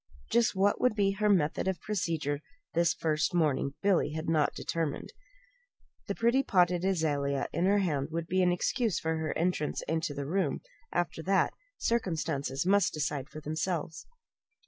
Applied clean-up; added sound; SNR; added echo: none; none; none; none.